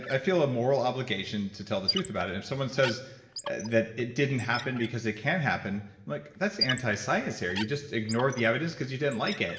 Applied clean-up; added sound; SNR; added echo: none; Squeak; 11 dB; reverberation time 0.8 s.